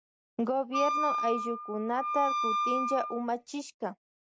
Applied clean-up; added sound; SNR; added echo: none; Wind instrument, woodwind instrument; -1 dB; none.